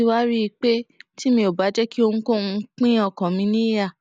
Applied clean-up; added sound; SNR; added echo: none; none; none; none.